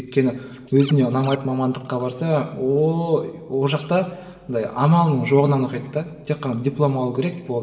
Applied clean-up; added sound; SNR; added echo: none; Scratching (performance technique); 18 dB; reverberation time 2.2 s.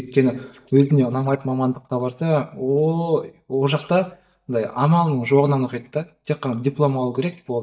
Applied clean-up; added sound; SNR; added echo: neural mask model DeepFilterNet 3.